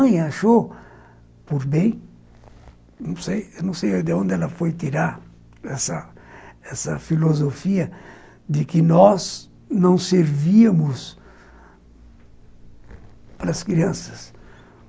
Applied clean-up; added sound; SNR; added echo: none; none; none; none.